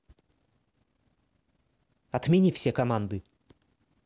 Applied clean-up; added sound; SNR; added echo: none; none; none; none.